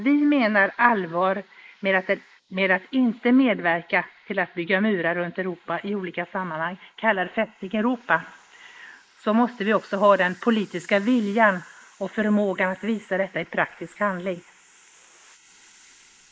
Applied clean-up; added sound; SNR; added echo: neural mask model Resemble Enhance denoiser.